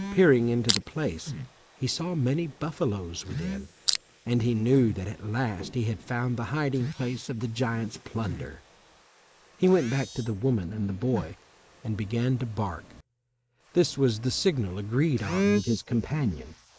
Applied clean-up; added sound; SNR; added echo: neural mask model Resemble Enhance denoiser.